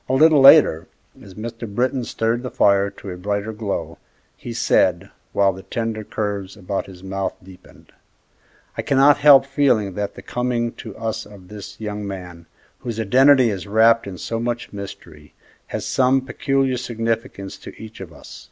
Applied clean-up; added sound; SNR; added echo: none; none; none; none.